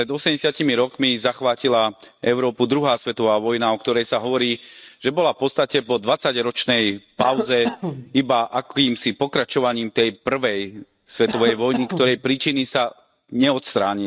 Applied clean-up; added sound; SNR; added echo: neural mask model RNNoise.